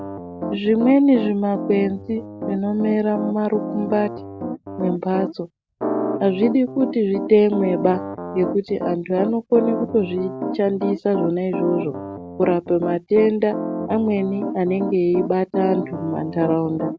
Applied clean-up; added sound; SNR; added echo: none; Piano; 7 dB; none.